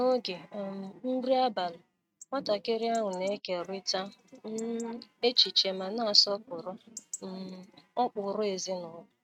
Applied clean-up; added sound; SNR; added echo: neural mask model RNNoise.